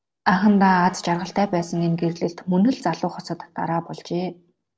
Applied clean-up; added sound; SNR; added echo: neural separator model SepFormer DNS4.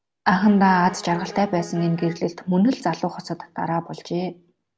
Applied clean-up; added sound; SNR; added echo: none; Bowed string instrument; 17 dB; none.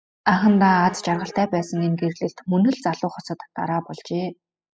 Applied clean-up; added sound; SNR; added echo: classical method spectral subtraction.